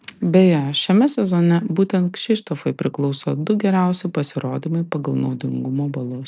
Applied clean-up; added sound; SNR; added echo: none; none; none; none.